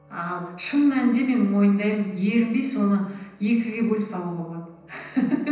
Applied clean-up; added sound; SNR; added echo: none; none; none; reverberation time 0.9 s.